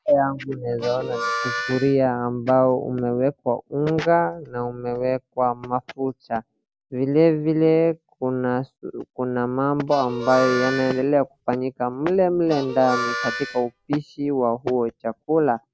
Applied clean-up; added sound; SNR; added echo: none; Harmonica; 8 dB; none.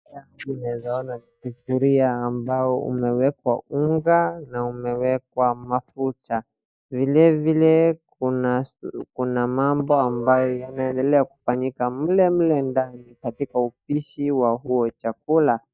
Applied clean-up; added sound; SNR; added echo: neural mask model DeepFilterNet 3.